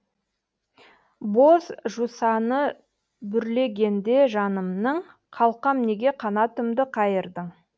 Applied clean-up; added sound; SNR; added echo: none; none; none; none.